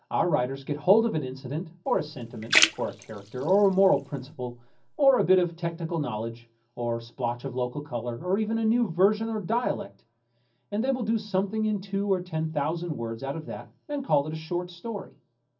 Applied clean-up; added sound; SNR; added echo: none; Splash, splatter; 4 dB; reverberation time 0.4 s.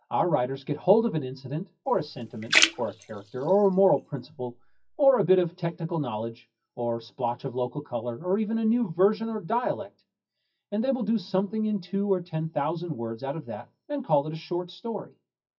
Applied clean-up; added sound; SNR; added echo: classical method WPE with log-MMSE.